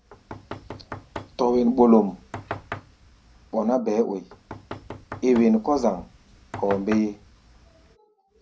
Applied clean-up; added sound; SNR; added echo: none; Knock; 15 dB; reverberation time 0.5 s.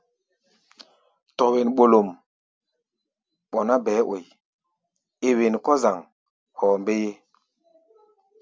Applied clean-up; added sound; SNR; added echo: none; none; none; none.